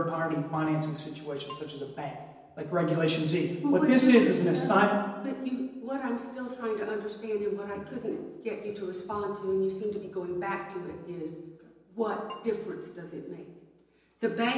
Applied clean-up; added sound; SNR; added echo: none; Keyboard (musical); 20 dB; reverberation time 1.0 s.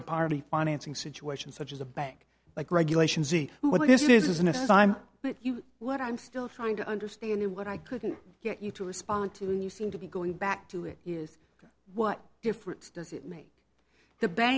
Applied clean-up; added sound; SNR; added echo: none; none; none; none.